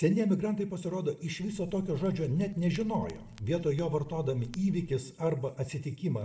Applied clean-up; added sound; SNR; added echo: none; Crackle; 19 dB; reverberation time 0.6 s.